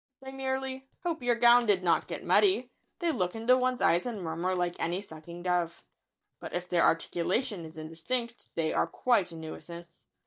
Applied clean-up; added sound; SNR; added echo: neural mask model DeepFilterNet 3.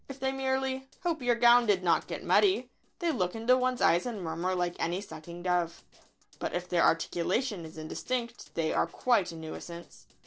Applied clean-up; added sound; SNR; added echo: neural separator model SepFormer DNS4.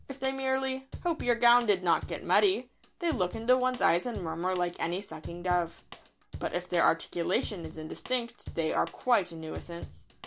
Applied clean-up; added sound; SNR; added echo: none; Drum / Drum kit; 16 dB; none.